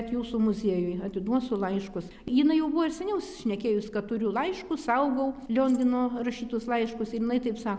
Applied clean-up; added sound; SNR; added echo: none; none; none; none.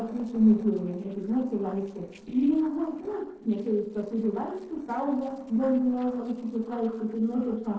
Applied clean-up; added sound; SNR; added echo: neural separator model SepFormer DNS4.